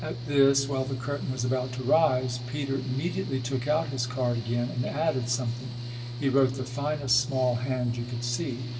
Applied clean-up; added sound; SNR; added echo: none; Mechanical fan / Engine; 7 dB; reverberation time 1.6 s.